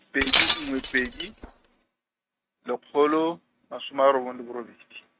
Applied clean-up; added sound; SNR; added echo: neural mask model RNNoise.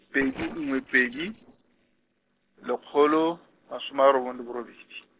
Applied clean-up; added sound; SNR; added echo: neural separator model SepFormer DNS4.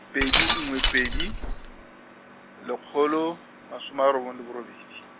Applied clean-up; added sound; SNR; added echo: none; Glass; -3 dB; none.